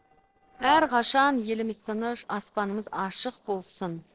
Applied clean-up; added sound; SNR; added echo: neural separator model SepFormer DNS4.